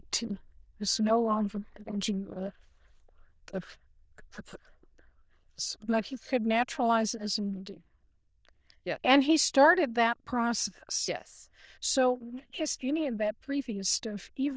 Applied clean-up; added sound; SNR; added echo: neural diffusion model UNIVERSE++.